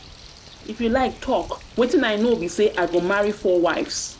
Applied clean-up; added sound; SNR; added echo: none; Bird; 19 dB; none.